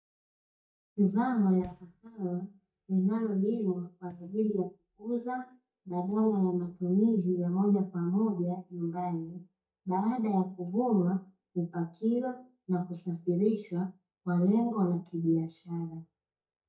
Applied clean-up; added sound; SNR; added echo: neural mask model DeepFilterNet 3.